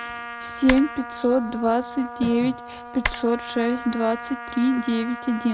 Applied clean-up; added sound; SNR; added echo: none; Typing + Trumpet; 10 dB; none.